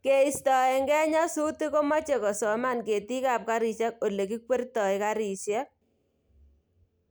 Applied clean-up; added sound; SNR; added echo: none; none; none; none.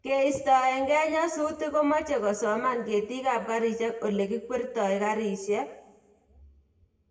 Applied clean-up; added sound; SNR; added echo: none; none; none; reverberation time 0.8 s.